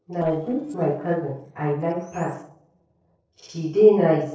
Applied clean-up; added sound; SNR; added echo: neural separator model SepFormer DNS4.